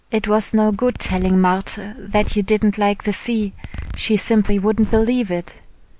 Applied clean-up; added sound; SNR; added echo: none; Zipper (clothing); 11 dB; none.